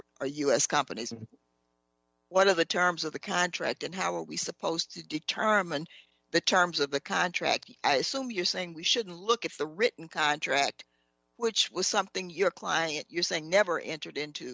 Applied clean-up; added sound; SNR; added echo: none; none; none; none.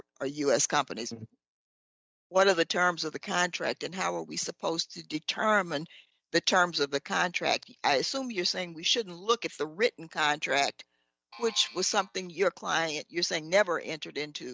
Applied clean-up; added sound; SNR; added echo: neural mask model DeepFilterNet 3.